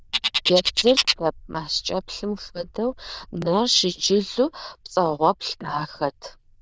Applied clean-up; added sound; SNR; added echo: neural diffusion model UNIVERSE++.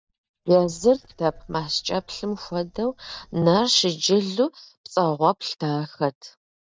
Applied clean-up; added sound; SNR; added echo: neural mask model DeepFilterNet 3.